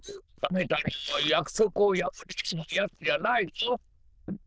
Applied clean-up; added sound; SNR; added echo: neural diffusion model UNIVERSE++.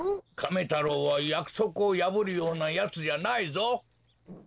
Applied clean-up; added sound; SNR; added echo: neural separator model SepFormer DNS4.